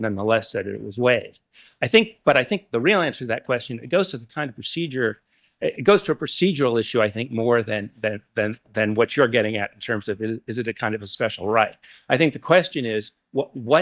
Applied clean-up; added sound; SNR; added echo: neural mask model DeepFilterNet 3.